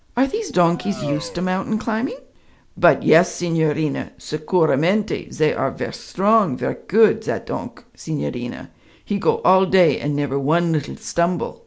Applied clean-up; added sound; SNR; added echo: none; Race car, auto racing; 14 dB; none.